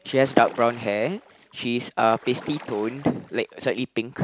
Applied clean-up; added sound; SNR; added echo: none; Splash, splatter; 20 dB; none.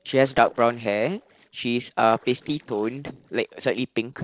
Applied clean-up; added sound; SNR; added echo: neural separator model SepFormer DNS4.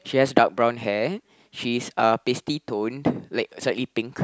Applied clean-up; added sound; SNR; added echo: none; none; none; none.